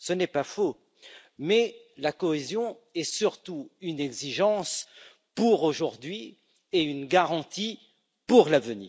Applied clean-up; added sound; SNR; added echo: none; none; none; none.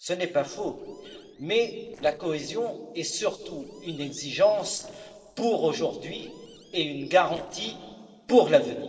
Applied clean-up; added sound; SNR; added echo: neural separator model SepFormer DNS4.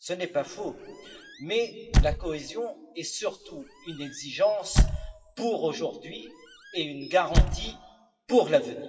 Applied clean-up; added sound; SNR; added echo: classical method WPE with log-MMSE.